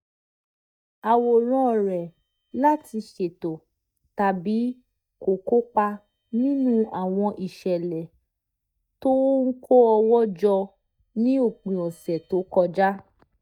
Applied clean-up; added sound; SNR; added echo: neural mask model DeepFilterNet 3.